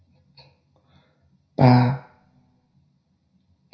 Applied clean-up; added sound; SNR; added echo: none; none; none; reverberation time 0.5 s.